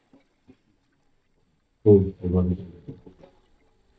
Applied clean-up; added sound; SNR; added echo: neural mask model DeepFilterNet 3.